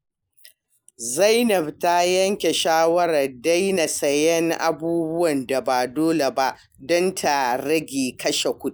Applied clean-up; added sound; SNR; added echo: none; none; none; none.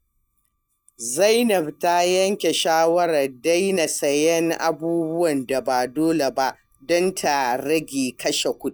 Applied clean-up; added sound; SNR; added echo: neural mask model DeepFilterNet 3.